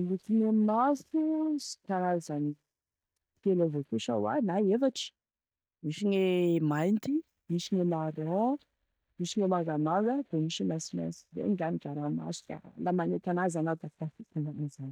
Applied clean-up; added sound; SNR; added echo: neural mask model DeepFilterNet 3.